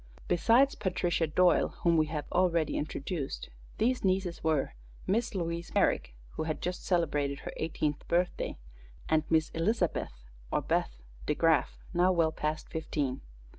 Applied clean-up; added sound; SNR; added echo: none; none; none; none.